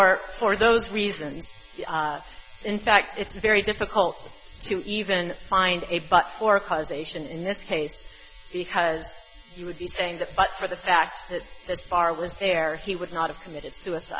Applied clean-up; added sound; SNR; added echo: none; none; none; none.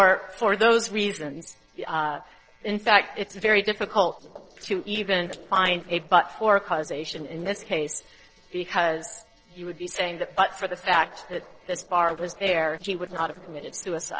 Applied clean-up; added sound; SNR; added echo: neural separator model SepFormer DNS4.